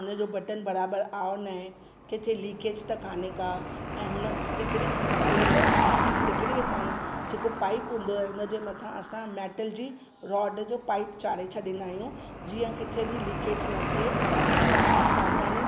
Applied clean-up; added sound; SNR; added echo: none; Car passing by / Engine; -3 dB; none.